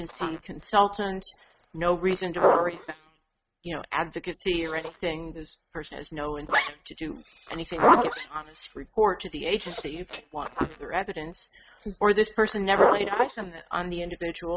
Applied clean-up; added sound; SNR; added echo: neural mask model RNNoise.